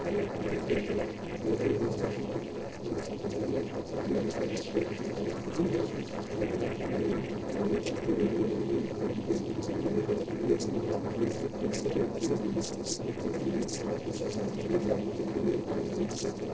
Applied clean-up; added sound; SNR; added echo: neural separator model SepFormer DNS4.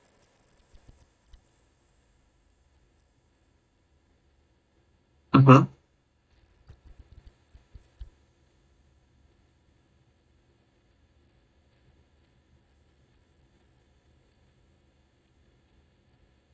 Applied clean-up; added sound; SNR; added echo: neural mask model DeepFilterNet 3.